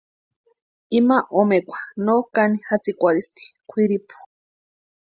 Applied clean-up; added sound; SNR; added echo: none; none; none; none.